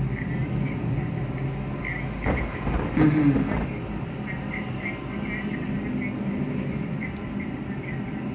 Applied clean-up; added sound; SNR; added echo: none; Thunder; 2 dB; reverberation time 0.5 s.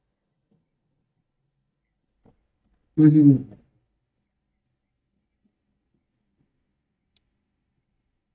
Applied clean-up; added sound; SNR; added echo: neural mask model DeepFilterNet 3.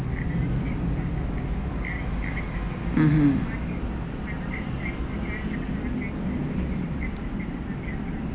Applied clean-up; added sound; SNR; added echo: none; none; none; none.